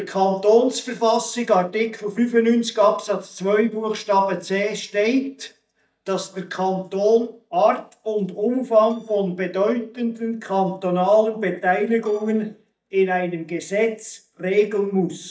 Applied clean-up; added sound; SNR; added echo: neural mask model DeepFilterNet 3.